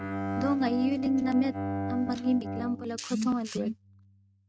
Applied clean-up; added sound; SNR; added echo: neural mask model RNNoise.